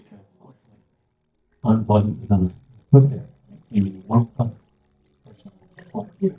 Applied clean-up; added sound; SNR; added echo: neural mask model DeepFilterNet 3.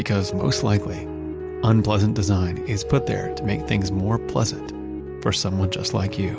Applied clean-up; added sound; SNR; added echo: none; none; none; none.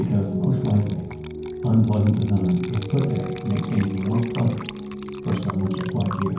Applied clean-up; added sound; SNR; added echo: none; Water / Liquid; 18 dB; reverberation time 0.9 s.